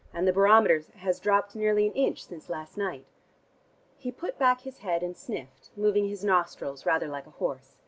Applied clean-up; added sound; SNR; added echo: none; none; none; none.